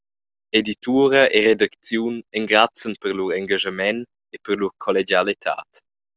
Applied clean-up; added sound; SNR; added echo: none; none; none; none.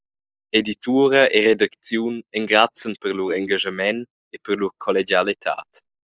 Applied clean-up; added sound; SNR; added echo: neural mask model Resemble Enhance denoiser.